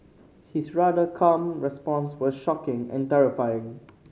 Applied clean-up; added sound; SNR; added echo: none; none; none; none.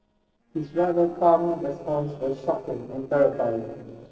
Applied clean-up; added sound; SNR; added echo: neural separator model SepFormer DNS4.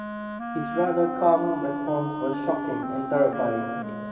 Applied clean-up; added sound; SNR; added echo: none; Wind instrument, woodwind instrument; 5 dB; reverberation time 2.7 s.